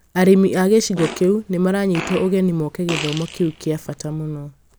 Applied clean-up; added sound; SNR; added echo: none; Fart; 14 dB; none.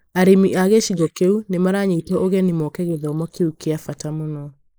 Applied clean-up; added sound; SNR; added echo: neural mask model Resemble Enhance denoiser.